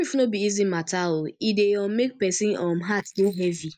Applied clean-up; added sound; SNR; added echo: neural mask model Resemble Enhance denoiser.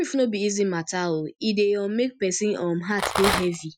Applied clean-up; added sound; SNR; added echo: classical method Wiener filter.